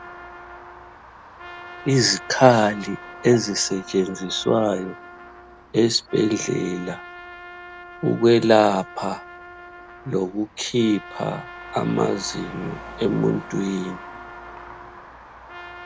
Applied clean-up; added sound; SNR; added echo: none; Trumpet + Traffic noise, roadway noise; 16 dB; none.